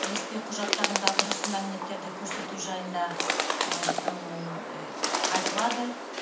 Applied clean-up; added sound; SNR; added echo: none; Bird; -4 dB; reverberation time 0.4 s.